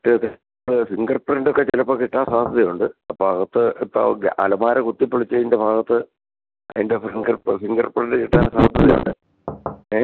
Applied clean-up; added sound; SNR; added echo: none; Knock / Wood; 13 dB; none.